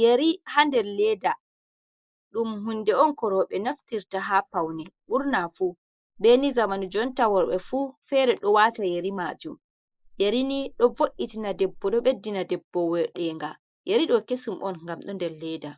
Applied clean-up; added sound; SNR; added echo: neural mask model Resemble Enhance denoiser.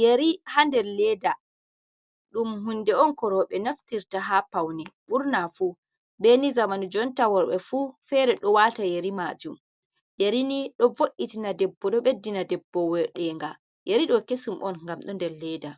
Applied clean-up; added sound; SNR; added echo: none; none; none; none.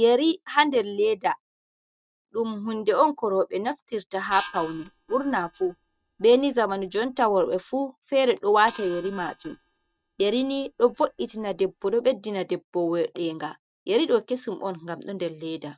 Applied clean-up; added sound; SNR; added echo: neural mask model RNNoise.